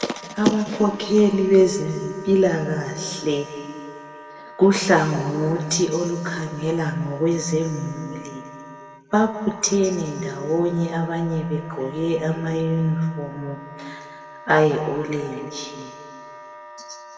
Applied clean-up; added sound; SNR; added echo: none; Wind instrument, woodwind instrument; 18 dB; reverberation time 2.0 s.